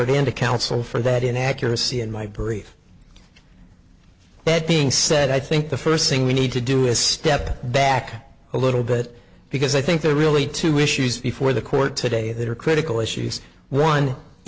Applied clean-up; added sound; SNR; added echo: none; none; none; none.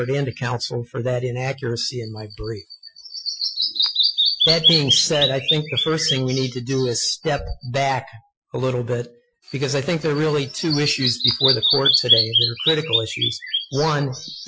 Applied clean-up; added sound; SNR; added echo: classical method Wiener filter.